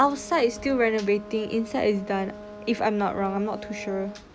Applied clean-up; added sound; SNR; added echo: none; Brass instrument; 15 dB; none.